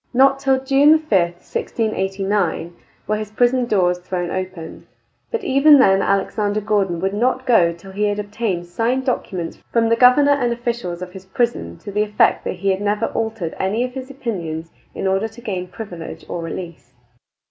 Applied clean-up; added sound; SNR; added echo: none; none; none; none.